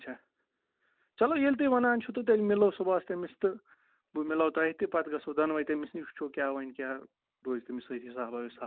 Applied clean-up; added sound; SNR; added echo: none; none; none; none.